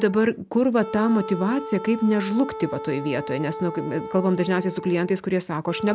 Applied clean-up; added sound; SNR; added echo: none; Wind instrument, woodwind instrument; 11 dB; none.